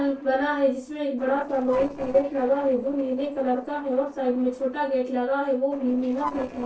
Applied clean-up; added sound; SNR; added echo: neural separator model SepFormer DNS4.